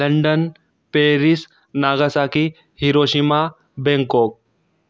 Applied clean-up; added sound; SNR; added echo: none; none; none; none.